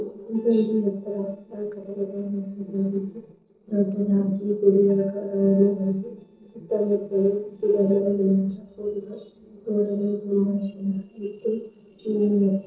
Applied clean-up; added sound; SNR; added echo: neural separator model SepFormer DNS4.